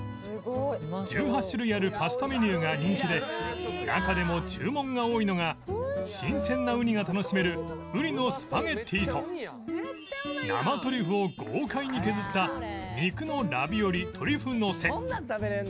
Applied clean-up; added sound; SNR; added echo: none; none; none; none.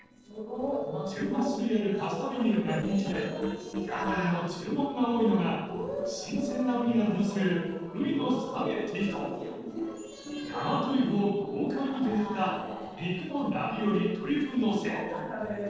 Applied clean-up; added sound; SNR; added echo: neural separator model SepFormer DNS4.